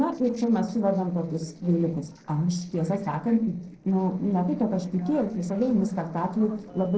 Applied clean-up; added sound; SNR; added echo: neural separator model SepFormer DNS4.